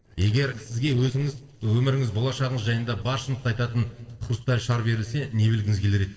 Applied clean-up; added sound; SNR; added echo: neural separator model SepFormer DNS4.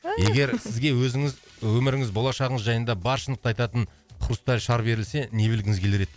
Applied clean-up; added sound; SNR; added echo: none; none; none; none.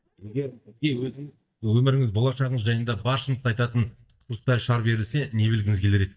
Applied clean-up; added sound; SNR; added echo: neural mask model DeepFilterNet 3.